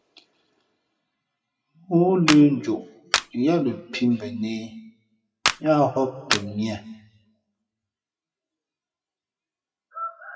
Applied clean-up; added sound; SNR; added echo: classical method WPE with log-MMSE.